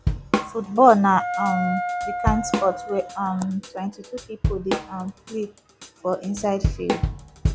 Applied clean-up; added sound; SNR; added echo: none; Wind instrument, woodwind instrument + Drum / Drum kit; 3 dB; none.